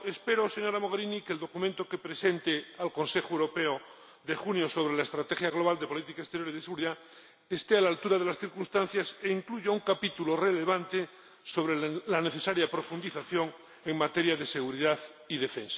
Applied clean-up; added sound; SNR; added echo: none; none; none; none.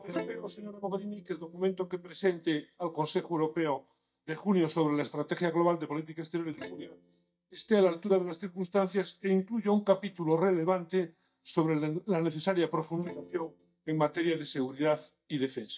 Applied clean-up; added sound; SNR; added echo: neural mask model DeepFilterNet 3.